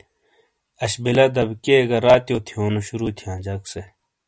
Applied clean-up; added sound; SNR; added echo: none; none; none; none.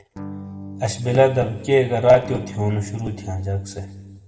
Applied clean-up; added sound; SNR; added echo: none; Electric guitar / Strum; 14 dB; reverberation time 1.3 s.